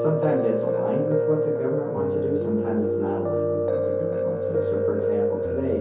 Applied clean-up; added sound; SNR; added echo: none; Piano; -4 dB; reverberation time 0.6 s.